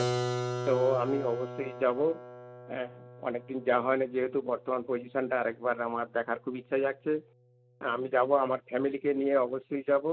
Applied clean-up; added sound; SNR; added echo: none; Keyboard (musical); 10 dB; none.